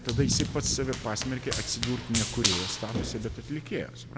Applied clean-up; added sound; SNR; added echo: none; Run; 1 dB; none.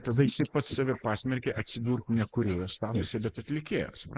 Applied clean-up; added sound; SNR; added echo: neural mask model Resemble Enhance denoiser.